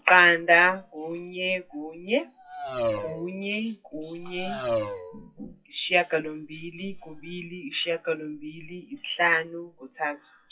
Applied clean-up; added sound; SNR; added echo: classical method WPE with log-MMSE.